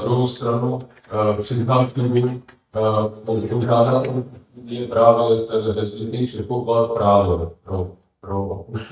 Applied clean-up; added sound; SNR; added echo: neural mask model DeepFilterNet 3.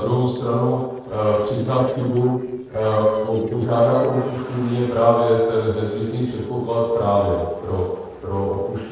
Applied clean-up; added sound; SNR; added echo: neural separator model SepFormer DNS4.